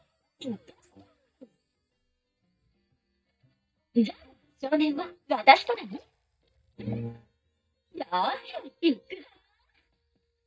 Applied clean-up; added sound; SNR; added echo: neural mask model DeepFilterNet 3.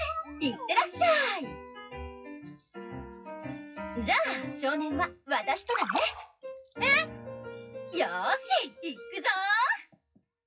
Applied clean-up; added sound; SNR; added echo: classical method WPE with log-MMSE.